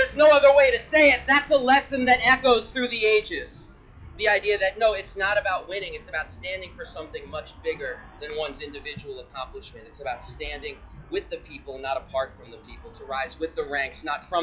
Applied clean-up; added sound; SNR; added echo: classical method WPE with log-MMSE.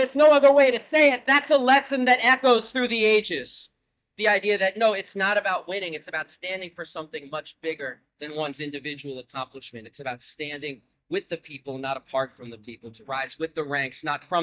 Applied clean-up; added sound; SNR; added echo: neural mask model DeepFilterNet 3.